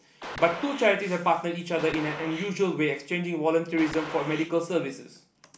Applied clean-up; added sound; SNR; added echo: none; Gunshot, gunfire; 12 dB; none.